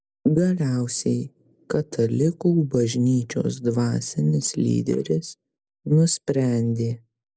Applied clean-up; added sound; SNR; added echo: none; none; none; none.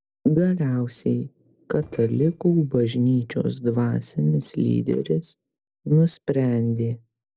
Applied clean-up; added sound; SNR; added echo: neural separator model SepFormer DNS4.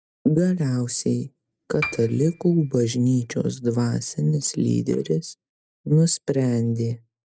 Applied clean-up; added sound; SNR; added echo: neural mask model RNNoise.